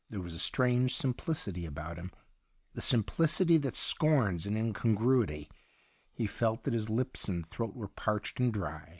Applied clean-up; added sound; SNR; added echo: none; none; none; none.